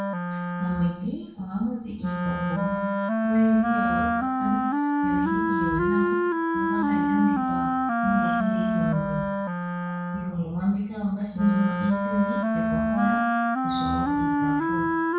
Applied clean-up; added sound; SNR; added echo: none; Wind instrument, woodwind instrument; -3 dB; reverberation time 0.6 s.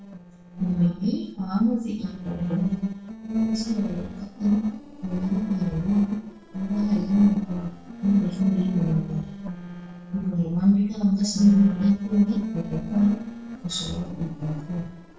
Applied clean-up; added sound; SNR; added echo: neural separator model SepFormer DNS4.